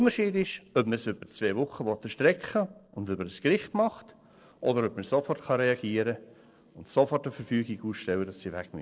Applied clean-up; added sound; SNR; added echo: neural separator model SepFormer DNS4.